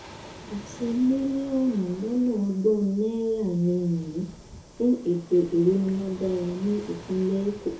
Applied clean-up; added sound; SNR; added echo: none; Waves, surf; 19 dB; reverberation time 0.6 s.